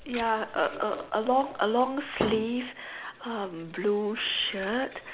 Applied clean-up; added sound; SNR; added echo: none; Thump, thud; 13 dB; none.